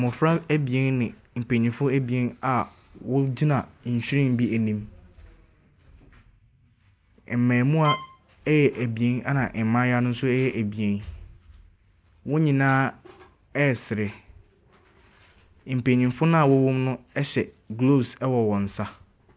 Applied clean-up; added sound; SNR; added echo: none; Bowed string instrument; 8 dB; none.